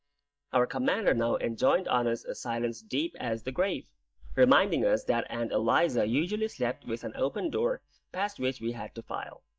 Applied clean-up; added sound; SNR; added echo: neural mask model DeepFilterNet 3.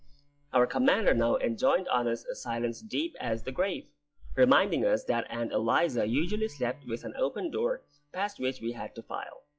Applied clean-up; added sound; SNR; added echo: classical method log-MMSE.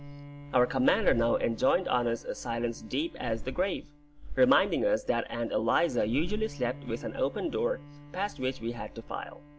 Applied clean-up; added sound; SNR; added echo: none; Bowed string instrument; 19 dB; none.